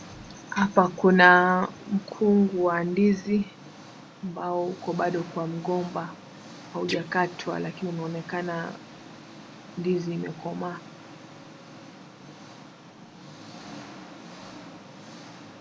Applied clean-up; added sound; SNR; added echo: none; Guitar + Engine; 16 dB; none.